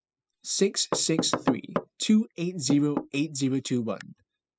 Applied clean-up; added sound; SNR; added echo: classical method spectral subtraction.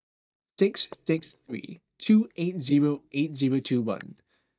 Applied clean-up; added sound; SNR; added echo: neural mask model DeepFilterNet 3.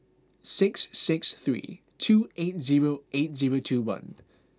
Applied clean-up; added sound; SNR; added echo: none; none; none; none.